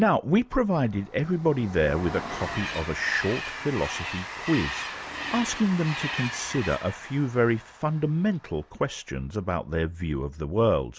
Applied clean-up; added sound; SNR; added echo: none; Train; 11 dB; none.